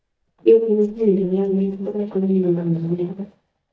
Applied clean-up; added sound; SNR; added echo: neural mask model DeepFilterNet 3.